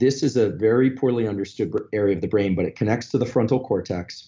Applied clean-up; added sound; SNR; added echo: none; none; none; none.